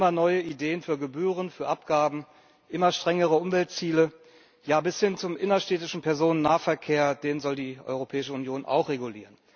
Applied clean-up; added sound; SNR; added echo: none; none; none; none.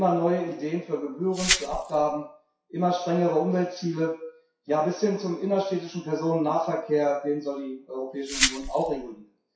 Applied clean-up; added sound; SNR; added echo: classical method WPE with log-MMSE.